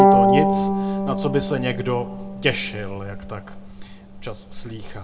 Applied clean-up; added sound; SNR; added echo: none; Bowed string instrument; -5 dB; reverberation time 1.0 s.